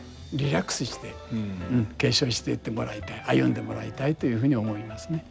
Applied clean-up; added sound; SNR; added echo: none; none; none; none.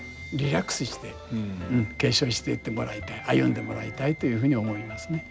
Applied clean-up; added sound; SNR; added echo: none; Wind instrument, woodwind instrument; 17 dB; none.